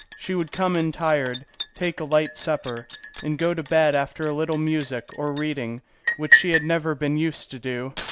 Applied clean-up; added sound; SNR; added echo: none; Liquid; 3 dB; none.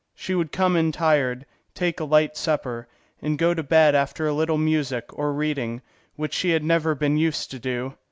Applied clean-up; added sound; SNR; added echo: none; none; none; none.